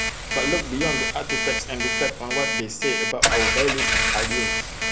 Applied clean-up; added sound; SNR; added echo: none; Engine / Car + Alarm; -4 dB; none.